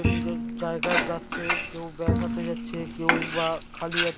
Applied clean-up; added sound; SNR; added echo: none; Bowed string instrument + Frying (food); -5 dB; none.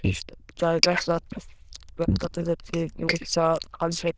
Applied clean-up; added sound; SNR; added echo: neural diffusion model UNIVERSE++.